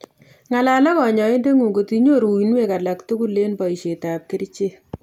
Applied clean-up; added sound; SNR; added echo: none; none; none; none.